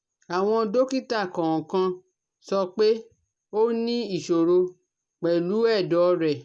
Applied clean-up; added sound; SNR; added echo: none; none; none; none.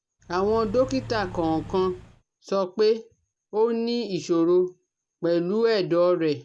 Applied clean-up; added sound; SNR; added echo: none; Accelerating, revving, vroom / Car; 15 dB; none.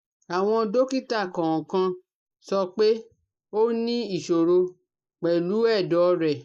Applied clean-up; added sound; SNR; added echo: neural mask model Resemble Enhance denoiser.